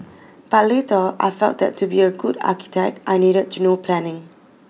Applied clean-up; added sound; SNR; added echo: none; none; none; none.